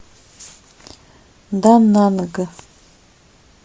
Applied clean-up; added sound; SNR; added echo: none; none; none; none.